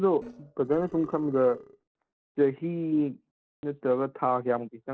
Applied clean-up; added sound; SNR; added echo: neural separator model SepFormer DNS4.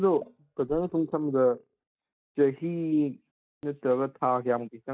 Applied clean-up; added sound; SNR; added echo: neural mask model DeepFilterNet 3.